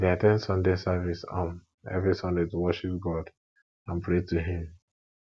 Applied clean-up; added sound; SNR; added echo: none; none; none; none.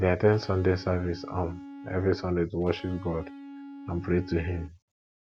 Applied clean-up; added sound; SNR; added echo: none; Electric guitar; 15 dB; none.